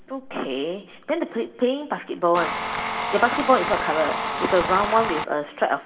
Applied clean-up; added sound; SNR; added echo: none; Tools; 3 dB; reverberation time 1.4 s.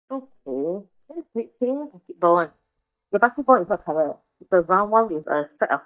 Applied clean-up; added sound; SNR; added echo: neural mask model DeepFilterNet 3.